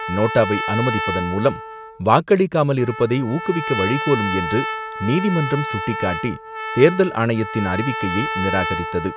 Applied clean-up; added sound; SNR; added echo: none; Trumpet; 7 dB; none.